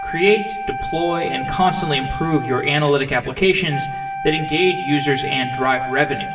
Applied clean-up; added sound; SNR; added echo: none; Wind instrument, woodwind instrument; 7 dB; reverberation time 0.9 s.